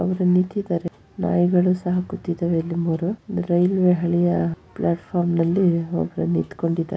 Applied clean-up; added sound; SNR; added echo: none; none; none; none.